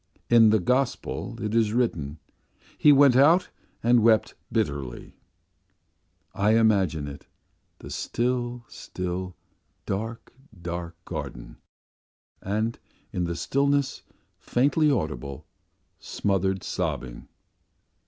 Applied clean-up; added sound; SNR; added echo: none; none; none; none.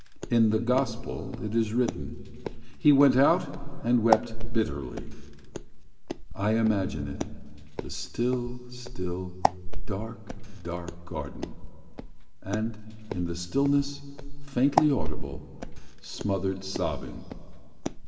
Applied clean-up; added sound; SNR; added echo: none; Walk, footsteps; 0 dB; reverberation time 2.0 s.